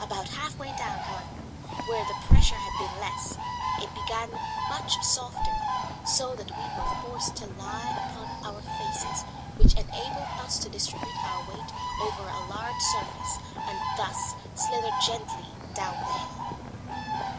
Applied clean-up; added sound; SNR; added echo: none; Bird; 4 dB; none.